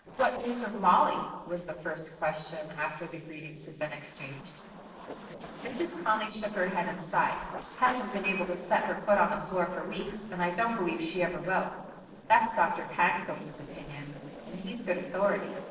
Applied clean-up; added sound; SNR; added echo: neural separator model SepFormer DNS4.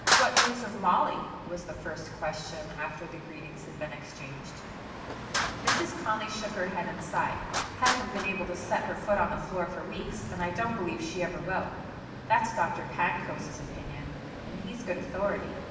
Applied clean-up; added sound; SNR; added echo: none; Traffic noise, roadway noise; 2 dB; reverberation time 1.1 s.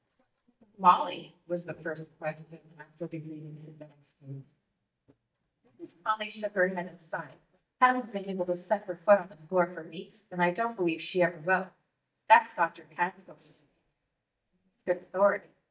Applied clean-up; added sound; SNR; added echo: neural mask model DeepFilterNet 3.